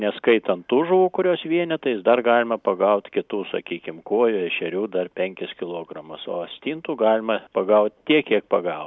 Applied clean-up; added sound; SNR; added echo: none; none; none; none.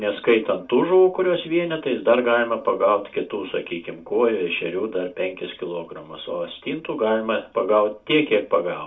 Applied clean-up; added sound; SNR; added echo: none; none; none; reverberation time 0.2 s.